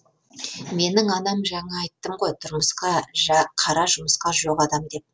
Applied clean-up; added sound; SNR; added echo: none; none; none; none.